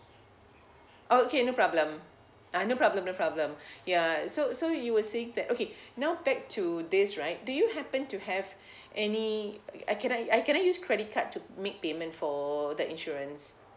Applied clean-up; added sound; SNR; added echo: none; none; none; none.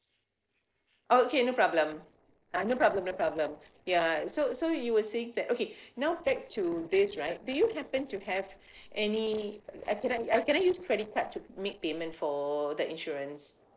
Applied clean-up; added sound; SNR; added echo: neural separator model SepFormer DNS4.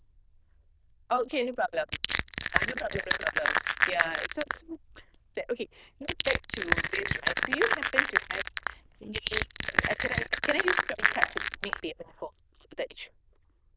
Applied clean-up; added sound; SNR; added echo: neural diffusion model UNIVERSE++.